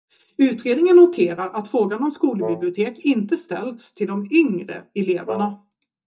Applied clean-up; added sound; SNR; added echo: neural mask model DeepFilterNet 3.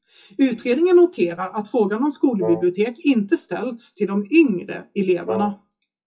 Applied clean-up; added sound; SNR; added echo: classical method WPE with log-MMSE.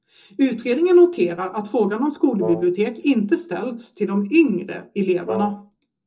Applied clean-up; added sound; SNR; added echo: neural separator model SepFormer DNS4.